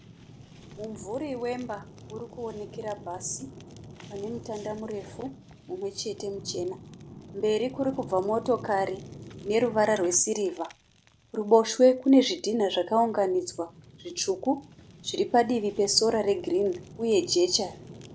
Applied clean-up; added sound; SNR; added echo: none; Fire; 18 dB; none.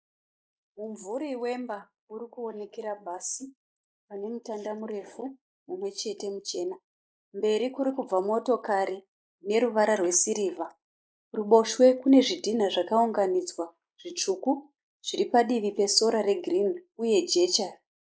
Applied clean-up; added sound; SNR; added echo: neural mask model Resemble Enhance denoiser.